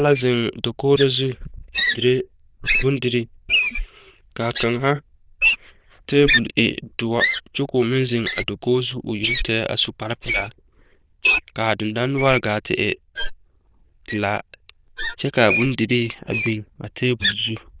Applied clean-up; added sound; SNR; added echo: neural diffusion model UNIVERSE++.